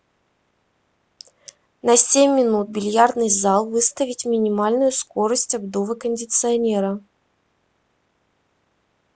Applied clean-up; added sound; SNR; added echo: none; none; none; none.